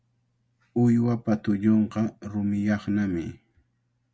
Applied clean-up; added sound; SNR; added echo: none; none; none; none.